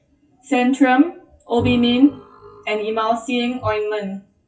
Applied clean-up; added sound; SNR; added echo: classical method WPE with log-MMSE.